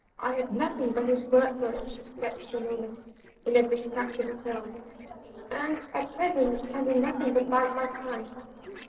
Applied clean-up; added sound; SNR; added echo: neural separator model SepFormer DNS4.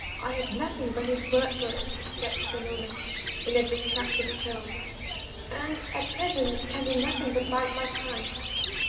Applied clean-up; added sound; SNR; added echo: none; Bird; 0 dB; reverberation time 2.4 s.